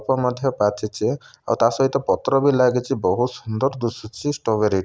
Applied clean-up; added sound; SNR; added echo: none; none; none; none.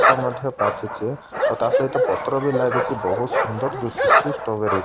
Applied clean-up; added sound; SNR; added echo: none; Bark; -3 dB; none.